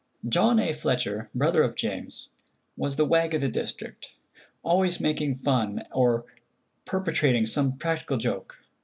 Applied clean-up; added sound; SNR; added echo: none; none; none; none.